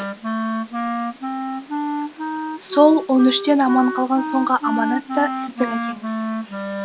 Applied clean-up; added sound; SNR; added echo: none; Wind instrument, woodwind instrument; 5 dB; none.